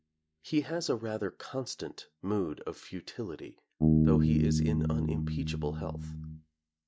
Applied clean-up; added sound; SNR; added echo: neural mask model DeepFilterNet 3.